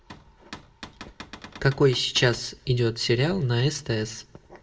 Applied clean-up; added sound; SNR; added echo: none; Cupboard open or close / Door; 18 dB; reverberation time 0.3 s.